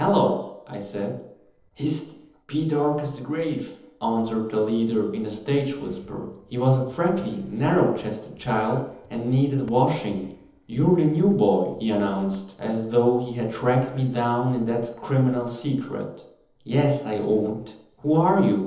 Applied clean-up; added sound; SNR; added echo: neural separator model SepFormer DNS4.